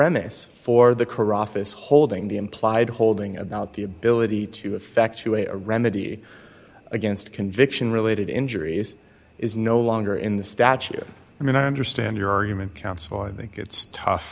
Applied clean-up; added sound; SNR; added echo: none; none; none; none.